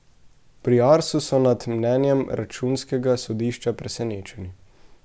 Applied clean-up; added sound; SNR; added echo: none; none; none; none.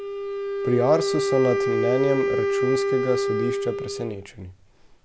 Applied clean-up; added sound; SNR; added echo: none; Wind instrument, woodwind instrument; -1 dB; none.